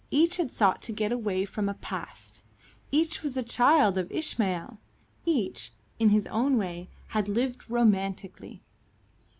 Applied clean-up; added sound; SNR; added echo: none; none; none; none.